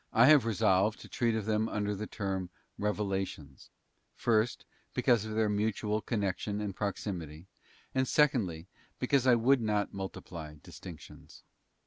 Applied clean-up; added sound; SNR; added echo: none; none; none; none.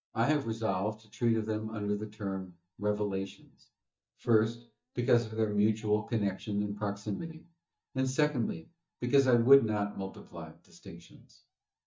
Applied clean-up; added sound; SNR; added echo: neural mask model DeepFilterNet 3.